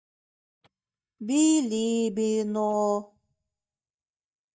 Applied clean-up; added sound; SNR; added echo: neural mask model DeepFilterNet 3.